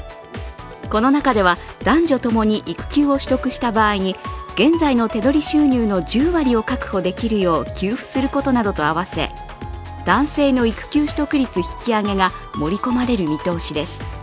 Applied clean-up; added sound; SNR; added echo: none; none; none; none.